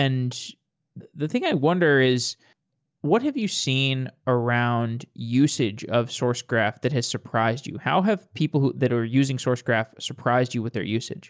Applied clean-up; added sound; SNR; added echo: none; none; none; none.